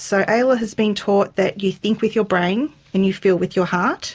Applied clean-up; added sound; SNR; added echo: none; none; none; none.